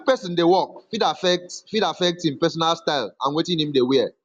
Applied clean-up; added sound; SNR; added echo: none; none; none; none.